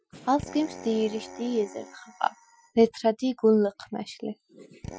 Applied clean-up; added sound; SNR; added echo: classical method Wiener filter.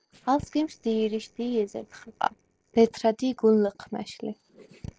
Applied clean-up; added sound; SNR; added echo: neural separator model SepFormer DNS4.